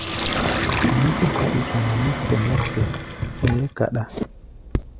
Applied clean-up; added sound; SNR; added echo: none; Sink (filling or washing); 0 dB; none.